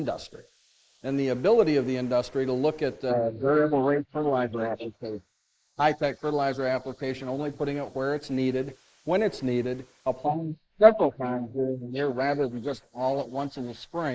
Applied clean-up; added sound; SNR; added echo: neural mask model Resemble Enhance denoiser.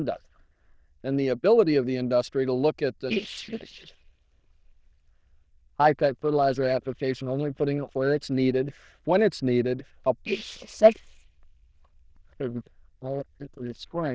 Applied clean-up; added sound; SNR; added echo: neural diffusion model UNIVERSE++.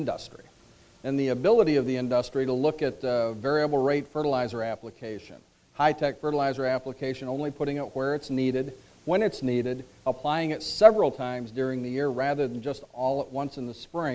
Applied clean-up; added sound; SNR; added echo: none; none; none; none.